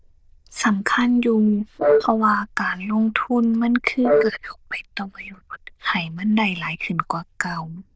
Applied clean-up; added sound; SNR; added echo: neural diffusion model UNIVERSE++.